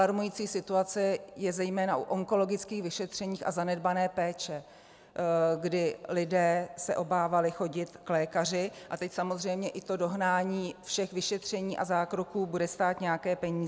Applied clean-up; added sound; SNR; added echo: none; none; none; none.